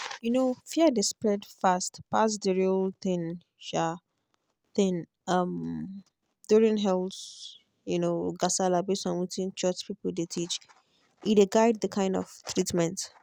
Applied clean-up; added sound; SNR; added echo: none; none; none; none.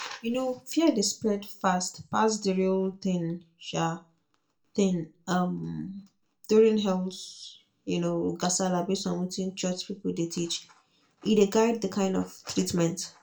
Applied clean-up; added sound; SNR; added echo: none; none; none; reverberation time 0.2 s.